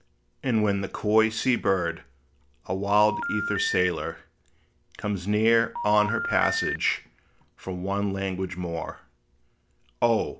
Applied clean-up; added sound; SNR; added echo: none; Telephone; 4 dB; none.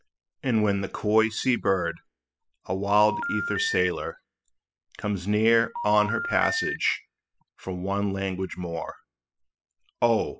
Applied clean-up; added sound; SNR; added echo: classical method spectral subtraction.